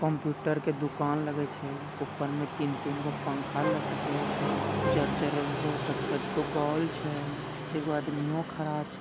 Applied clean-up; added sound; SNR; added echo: none; Train + Wind instrument, woodwind instrument; 2 dB; none.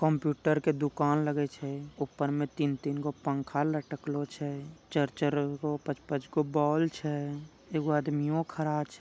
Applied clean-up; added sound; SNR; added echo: none; none; none; none.